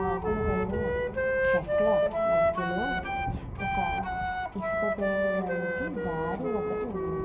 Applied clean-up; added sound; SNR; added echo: none; Wind instrument, woodwind instrument; -5 dB; reverberation time 2.4 s.